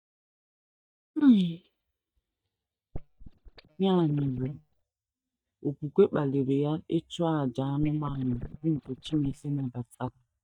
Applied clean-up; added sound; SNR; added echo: neural mask model DeepFilterNet 3.